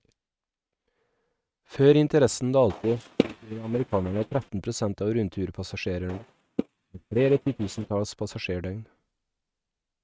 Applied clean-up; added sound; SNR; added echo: neural mask model RNNoise.